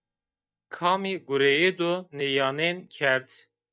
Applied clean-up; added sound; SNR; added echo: neural mask model DeepFilterNet 3.